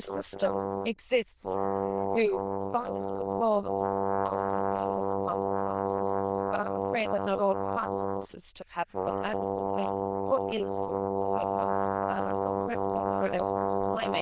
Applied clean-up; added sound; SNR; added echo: neural diffusion model UNIVERSE++.